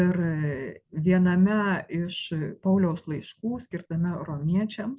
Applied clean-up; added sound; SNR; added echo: none; none; none; none.